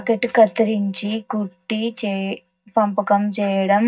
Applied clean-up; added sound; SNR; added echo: neural mask model DeepFilterNet 3.